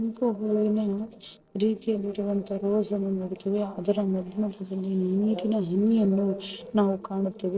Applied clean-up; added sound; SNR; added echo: neural separator model SepFormer DNS4.